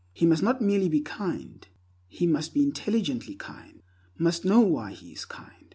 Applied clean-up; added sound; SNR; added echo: none; none; none; none.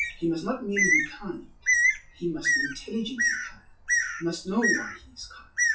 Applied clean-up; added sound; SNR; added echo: classical method WPE with log-MMSE.